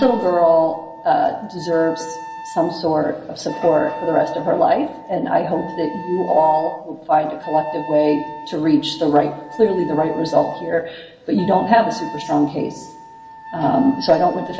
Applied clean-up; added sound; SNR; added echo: none; Wind instrument, woodwind instrument; 14 dB; reverberation time 1.0 s.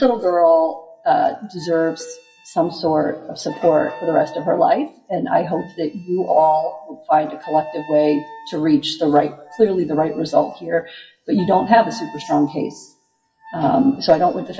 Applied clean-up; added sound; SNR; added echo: classical method WPE with log-MMSE.